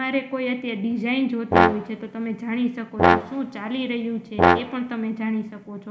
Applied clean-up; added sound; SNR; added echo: none; Brass instrument; -4 dB; reverberation time 0.4 s.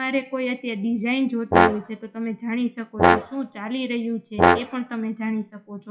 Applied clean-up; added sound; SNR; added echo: classical method WPE with log-MMSE.